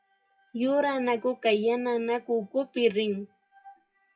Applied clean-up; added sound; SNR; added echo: classical method WPE with log-MMSE.